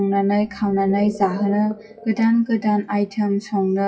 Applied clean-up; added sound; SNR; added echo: classical method WPE with log-MMSE.